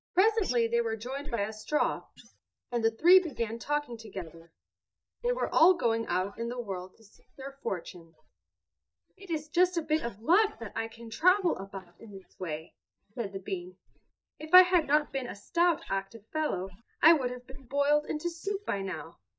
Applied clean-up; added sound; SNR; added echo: neural mask model DeepFilterNet 3.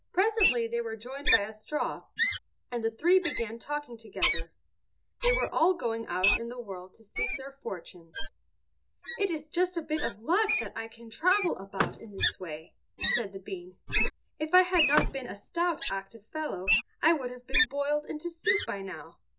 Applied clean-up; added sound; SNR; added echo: none; Wild animals + Vehicle; 2 dB; none.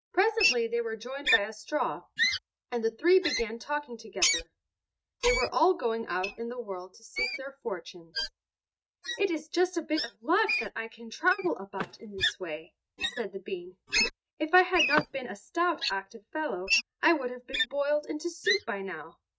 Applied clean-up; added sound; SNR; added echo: neural mask model RNNoise.